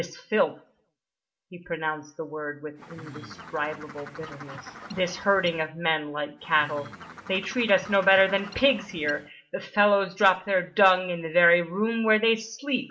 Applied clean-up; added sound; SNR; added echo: none; Bird; 17 dB; reverberation time 0.4 s.